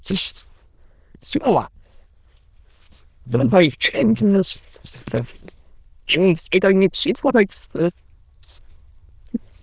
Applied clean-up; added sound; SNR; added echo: neural diffusion model UNIVERSE++.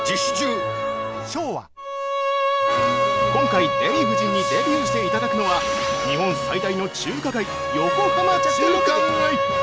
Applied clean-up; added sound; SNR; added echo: none; Bowed string instrument; -3 dB; none.